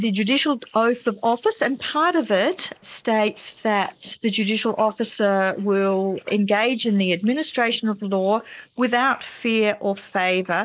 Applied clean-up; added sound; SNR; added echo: neural mask model Resemble Enhance denoiser.